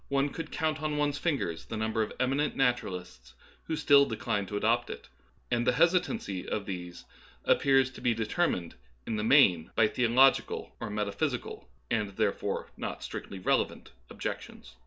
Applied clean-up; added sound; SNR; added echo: none; none; none; none.